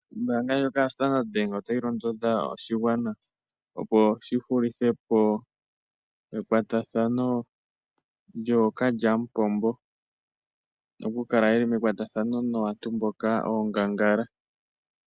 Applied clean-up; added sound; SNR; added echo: none; none; none; none.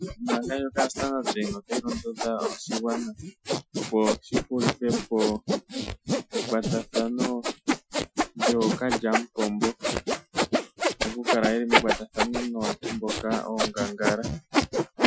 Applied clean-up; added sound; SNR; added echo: classical method Wiener filter.